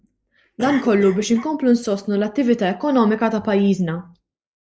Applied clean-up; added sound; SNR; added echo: neural mask model Resemble Enhance denoiser.